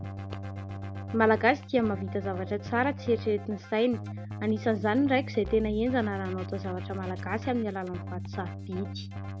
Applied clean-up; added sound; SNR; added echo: none; Keyboard (musical); 8 dB; none.